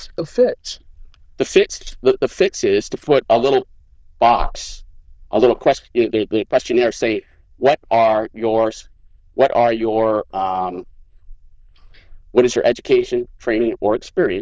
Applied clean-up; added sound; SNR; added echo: neural diffusion model UNIVERSE++.